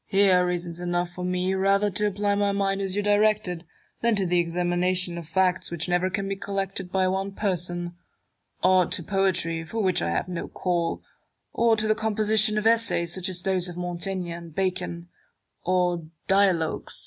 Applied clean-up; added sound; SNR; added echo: none; none; none; none.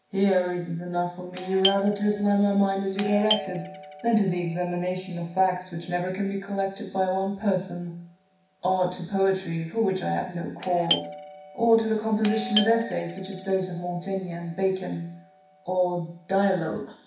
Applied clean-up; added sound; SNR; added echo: none; Doorbell; 12 dB; reverberation time 0.6 s.